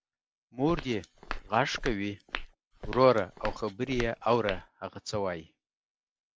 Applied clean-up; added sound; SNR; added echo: none; Walk, footsteps; 9 dB; none.